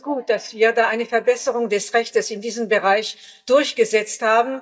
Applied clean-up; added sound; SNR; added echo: neural mask model DeepFilterNet 3.